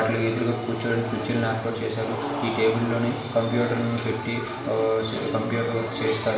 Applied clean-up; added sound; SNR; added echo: none; Cheering; 15 dB; reverberation time 1.0 s.